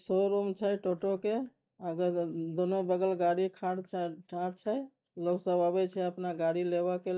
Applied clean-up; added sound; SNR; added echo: neural mask model DeepFilterNet 3.